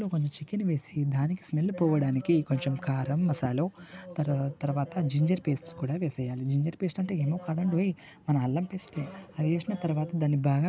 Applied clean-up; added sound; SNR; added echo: none; none; none; none.